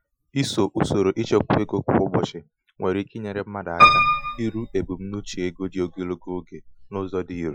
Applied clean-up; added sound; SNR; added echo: classical method Wiener filter.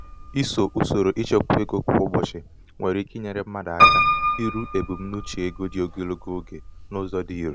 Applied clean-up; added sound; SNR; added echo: none; Piano; 1 dB; none.